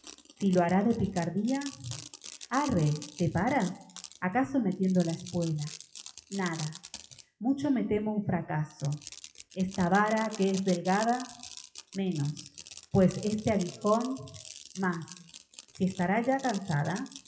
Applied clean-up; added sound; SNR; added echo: classical method WPE with log-MMSE.